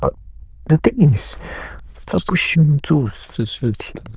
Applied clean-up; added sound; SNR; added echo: neural diffusion model UNIVERSE++.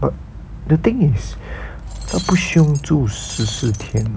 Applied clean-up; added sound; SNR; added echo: none; Shatter; 15 dB; none.